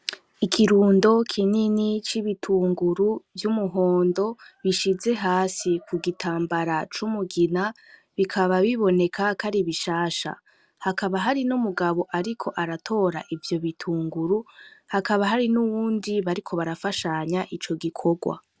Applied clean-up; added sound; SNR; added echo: none; none; none; none.